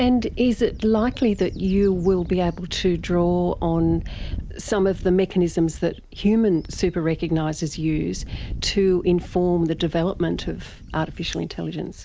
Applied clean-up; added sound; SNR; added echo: none; Wind / Bird; 12 dB; none.